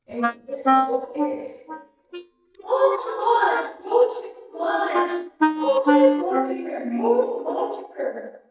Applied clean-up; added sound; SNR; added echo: neural mask model DeepFilterNet 3.